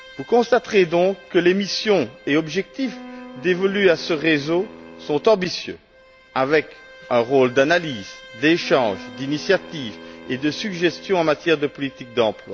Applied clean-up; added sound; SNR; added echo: none; Bowed string instrument + Wind instrument, woodwind instrument; 20 dB; none.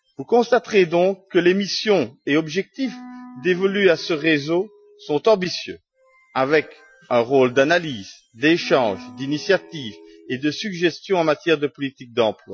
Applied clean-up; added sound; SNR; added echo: classical method Wiener filter.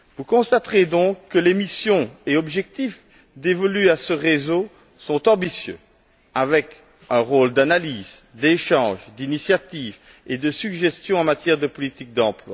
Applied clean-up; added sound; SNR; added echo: none; none; none; none.